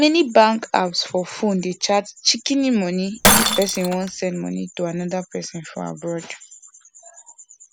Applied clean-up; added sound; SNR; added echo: none; Shatter; 5 dB; none.